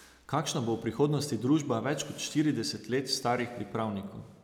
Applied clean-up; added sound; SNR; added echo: none; none; none; none.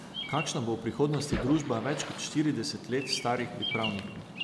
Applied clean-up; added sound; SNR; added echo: none; Splash, splatter + Bird vocalization, bird call, bird song; 8 dB; none.